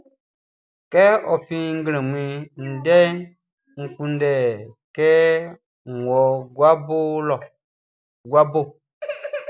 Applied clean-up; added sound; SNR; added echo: none; none; none; none.